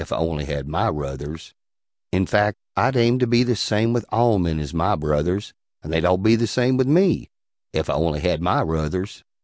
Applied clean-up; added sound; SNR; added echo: none; none; none; none.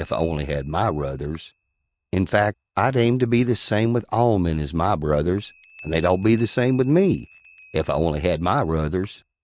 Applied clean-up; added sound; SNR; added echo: neural mask model RNNoise.